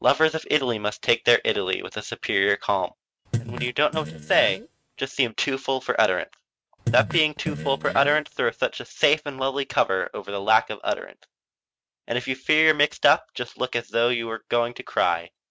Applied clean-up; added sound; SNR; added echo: neural mask model RNNoise.